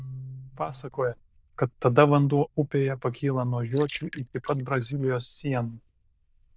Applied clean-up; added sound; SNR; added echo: neural diffusion model UNIVERSE++.